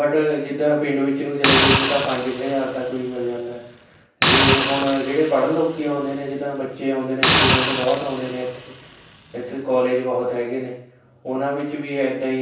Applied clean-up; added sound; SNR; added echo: none; Hiss; 1 dB; reverberation time 0.7 s.